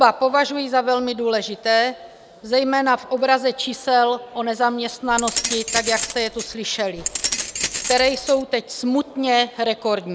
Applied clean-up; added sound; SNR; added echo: none; Keys jangling; 5 dB; none.